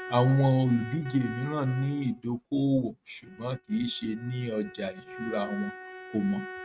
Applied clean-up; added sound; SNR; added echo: neural mask model RNNoise.